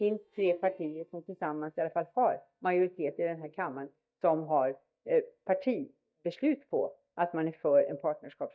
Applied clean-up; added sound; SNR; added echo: neural mask model DeepFilterNet 3.